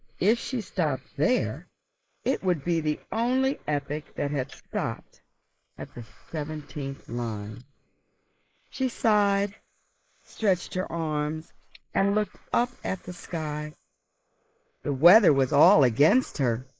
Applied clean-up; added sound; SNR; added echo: neural mask model Resemble Enhance denoiser.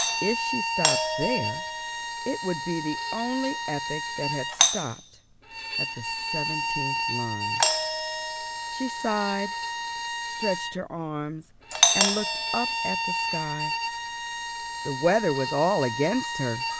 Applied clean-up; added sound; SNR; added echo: none; Bowed string instrument + Doorbell; -2 dB; none.